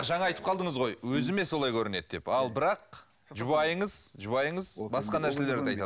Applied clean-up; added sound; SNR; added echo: none; none; none; none.